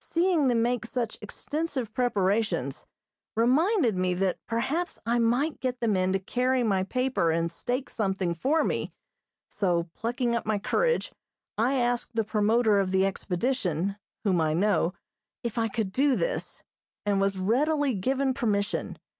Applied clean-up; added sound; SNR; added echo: none; none; none; none.